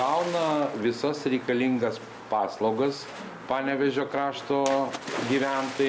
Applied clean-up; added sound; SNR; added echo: none; Splash, splatter; 15 dB; none.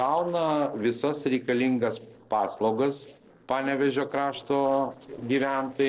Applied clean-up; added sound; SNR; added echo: neural separator model SepFormer DNS4.